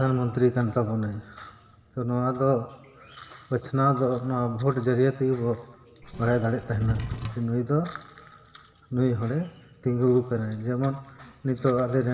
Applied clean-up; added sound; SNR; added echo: none; Wood / Tools; 7 dB; reverberation time 1.4 s.